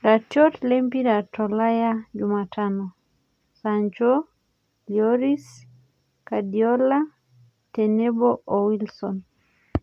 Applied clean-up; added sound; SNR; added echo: none; none; none; none.